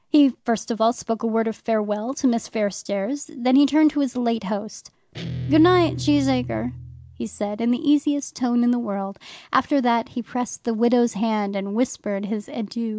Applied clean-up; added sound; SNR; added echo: none; Guitar; 10 dB; none.